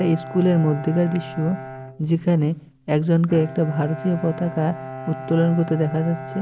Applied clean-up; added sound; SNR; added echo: none; Bowed string instrument; 13 dB; none.